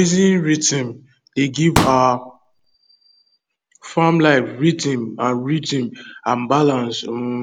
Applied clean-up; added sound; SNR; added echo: none; Explosion; 3 dB; none.